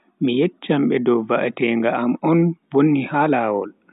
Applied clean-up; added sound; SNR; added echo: none; none; none; none.